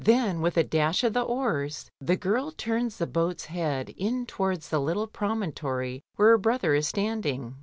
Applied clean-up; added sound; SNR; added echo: none; none; none; none.